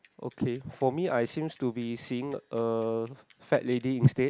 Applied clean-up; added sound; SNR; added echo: none; Bicycle; 17 dB; none.